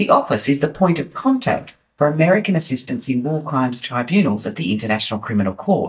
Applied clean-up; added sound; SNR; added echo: neural mask model DeepFilterNet 3.